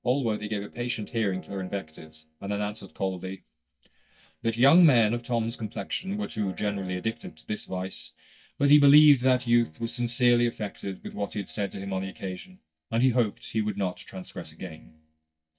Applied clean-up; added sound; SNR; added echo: neural mask model DeepFilterNet 3.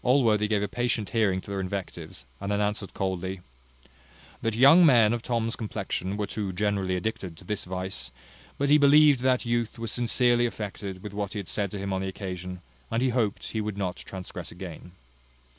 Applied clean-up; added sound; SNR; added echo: none; none; none; none.